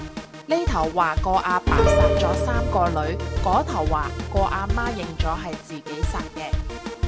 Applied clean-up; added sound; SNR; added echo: none; Drum kit + Piano; -2 dB; none.